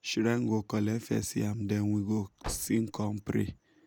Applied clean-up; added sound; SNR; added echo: none; Car; 15 dB; none.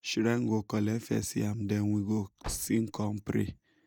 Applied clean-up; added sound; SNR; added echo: neural mask model DeepFilterNet 3.